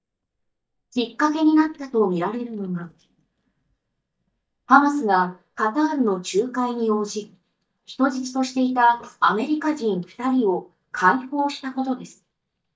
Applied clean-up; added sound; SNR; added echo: neural mask model DeepFilterNet 3.